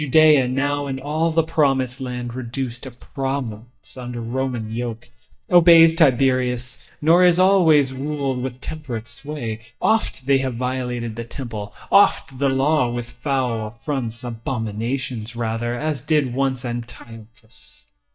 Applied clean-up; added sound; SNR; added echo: neural mask model DeepFilterNet 3.